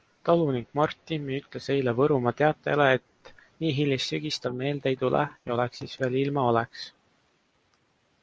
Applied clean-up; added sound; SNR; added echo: neural mask model Resemble Enhance denoiser.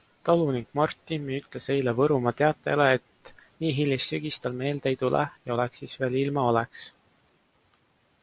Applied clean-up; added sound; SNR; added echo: none; none; none; none.